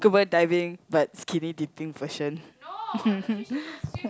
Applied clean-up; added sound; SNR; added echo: none; none; none; none.